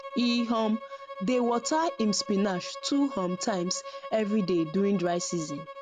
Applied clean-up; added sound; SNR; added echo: none; Bowed string instrument; 13 dB; none.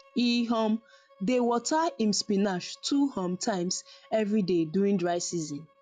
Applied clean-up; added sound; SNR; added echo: classical method log-MMSE.